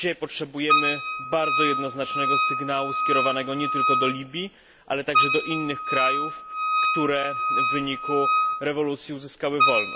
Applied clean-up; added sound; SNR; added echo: none; Wind instrument, woodwind instrument; -3 dB; none.